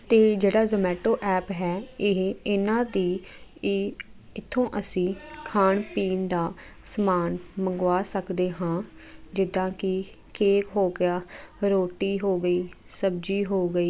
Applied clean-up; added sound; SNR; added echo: none; none; none; none.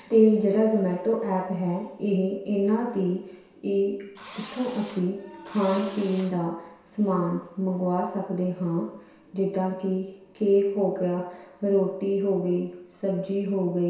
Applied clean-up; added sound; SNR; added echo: none; Engine / Drill; 19 dB; reverberation time 0.7 s.